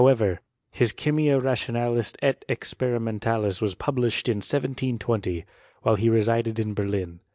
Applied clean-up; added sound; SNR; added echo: none; none; none; none.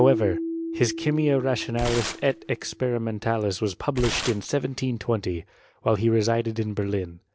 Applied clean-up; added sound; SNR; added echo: none; Tearing + Keyboard (musical); 10 dB; none.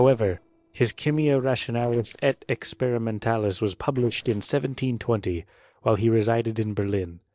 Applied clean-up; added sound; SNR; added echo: neural separator model SepFormer DNS4.